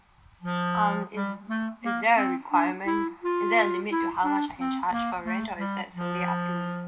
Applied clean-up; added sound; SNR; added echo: none; Wind instrument, woodwind instrument; -1 dB; none.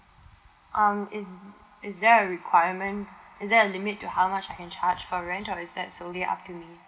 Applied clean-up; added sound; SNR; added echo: none; none; none; none.